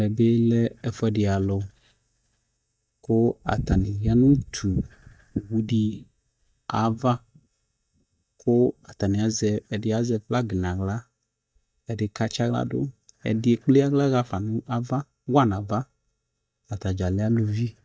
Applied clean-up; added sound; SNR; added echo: neural mask model DeepFilterNet 3.